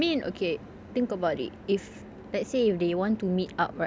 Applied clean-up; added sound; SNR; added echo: none; none; none; none.